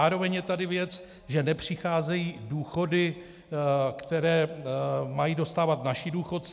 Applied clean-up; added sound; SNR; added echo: none; none; none; none.